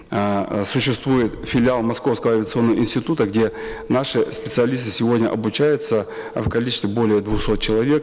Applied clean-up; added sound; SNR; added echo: none; Wind / Car; 17 dB; none.